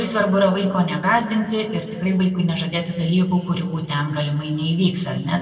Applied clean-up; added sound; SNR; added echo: none; none; none; reverberation time 2.0 s.